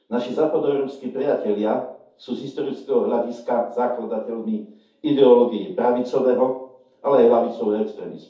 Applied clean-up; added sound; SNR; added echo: none; none; none; reverberation time 0.5 s.